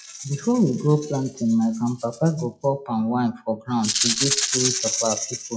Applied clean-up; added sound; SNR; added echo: classical method log-MMSE.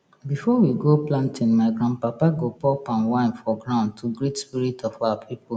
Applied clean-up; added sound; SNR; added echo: none; none; none; none.